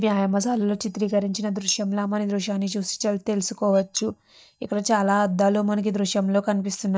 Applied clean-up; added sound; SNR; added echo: neural mask model DeepFilterNet 3.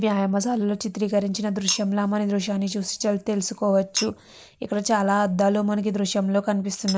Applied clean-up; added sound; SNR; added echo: neural mask model Resemble Enhance denoiser.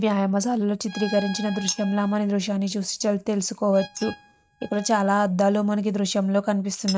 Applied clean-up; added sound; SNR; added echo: neural mask model RNNoise.